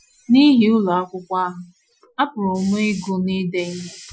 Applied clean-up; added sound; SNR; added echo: classical method Wiener filter.